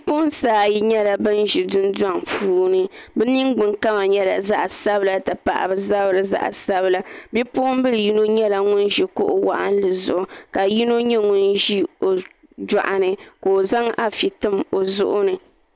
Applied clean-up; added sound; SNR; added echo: none; none; none; none.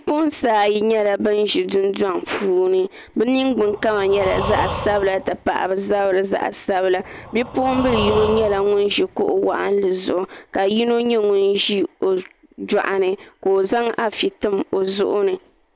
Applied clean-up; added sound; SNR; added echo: none; Breathing; 10 dB; none.